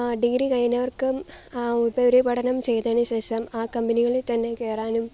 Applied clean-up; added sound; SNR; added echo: none; none; none; none.